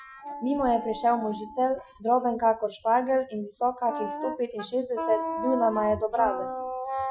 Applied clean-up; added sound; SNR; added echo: classical method Wiener filter.